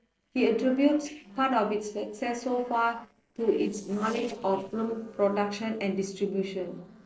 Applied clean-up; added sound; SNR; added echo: neural separator model SepFormer DNS4.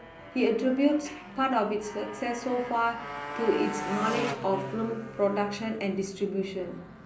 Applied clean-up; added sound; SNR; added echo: none; Motorcycle; 10 dB; reverberation time 0.5 s.